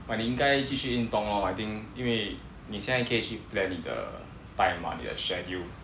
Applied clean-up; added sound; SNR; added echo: none; none; none; none.